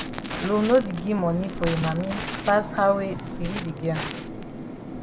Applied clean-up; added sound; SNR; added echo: none; Fixed-wing aircraft, airplane + Crackle; 8 dB; none.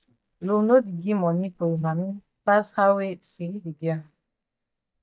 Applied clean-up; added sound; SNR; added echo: neural mask model DeepFilterNet 3.